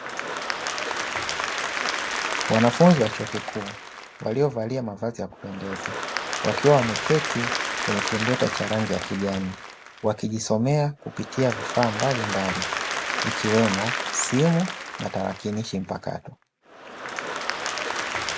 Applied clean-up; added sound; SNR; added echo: none; Applause / Crowd; 4 dB; none.